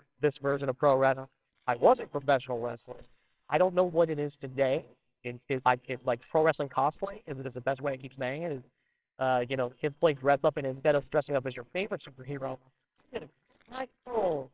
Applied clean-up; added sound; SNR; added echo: neural separator model SepFormer WHAMR!.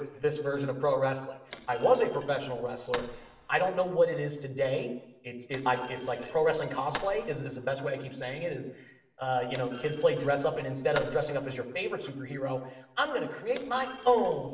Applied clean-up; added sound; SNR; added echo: none; Thump, thud; 18 dB; reverberation time 0.8 s.